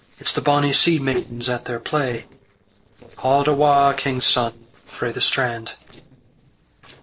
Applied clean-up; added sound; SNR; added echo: neural separator model SepFormer DNS4.